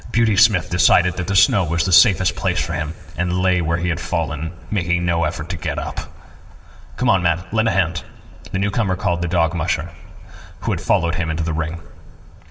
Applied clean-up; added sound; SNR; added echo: none; none; none; reverberation time 2.4 s.